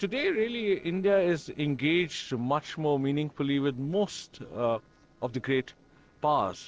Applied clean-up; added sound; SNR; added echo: neural separator model SepFormer DNS4.